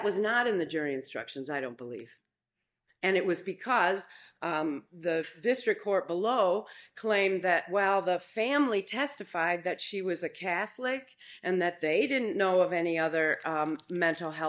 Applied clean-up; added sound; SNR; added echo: neural mask model DeepFilterNet 3.